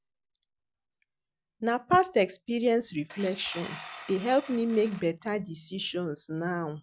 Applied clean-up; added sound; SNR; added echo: none; Tools; 15 dB; none.